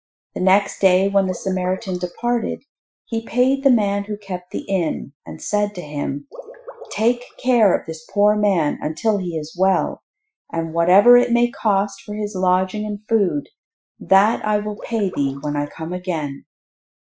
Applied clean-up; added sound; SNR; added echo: classical method Wiener filter.